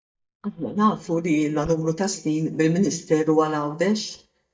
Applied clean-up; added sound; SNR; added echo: neural mask model DeepFilterNet 3.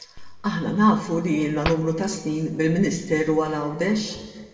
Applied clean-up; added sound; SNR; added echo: none; Hands; 15 dB; reverberation time 1.2 s.